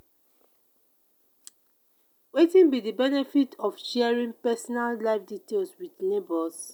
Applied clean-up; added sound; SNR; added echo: none; none; none; none.